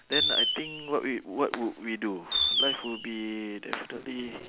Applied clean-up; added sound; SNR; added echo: none; Fireworks; -2 dB; none.